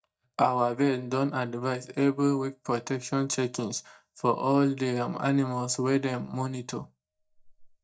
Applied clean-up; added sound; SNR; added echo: neural mask model DeepFilterNet 3.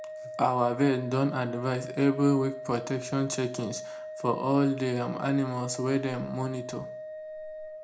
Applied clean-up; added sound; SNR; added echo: none; Organ; 11 dB; reverberation time 0.3 s.